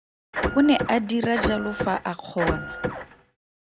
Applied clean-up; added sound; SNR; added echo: none; Printer; 4 dB; none.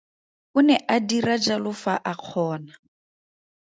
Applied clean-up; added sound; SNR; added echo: none; none; none; none.